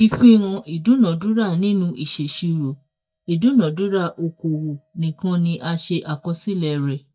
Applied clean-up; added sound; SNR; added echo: neural mask model DeepFilterNet 3.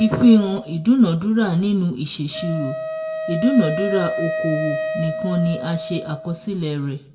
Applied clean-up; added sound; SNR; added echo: none; Wind instrument, woodwind instrument; 8 dB; reverberation time 0.7 s.